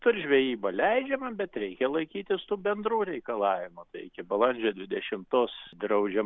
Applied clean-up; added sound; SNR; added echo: none; none; none; none.